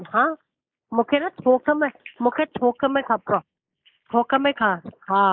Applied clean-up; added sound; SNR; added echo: neural mask model Resemble Enhance denoiser.